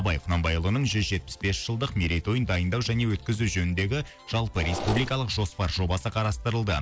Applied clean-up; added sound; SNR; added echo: none; Mechanisms; 8 dB; none.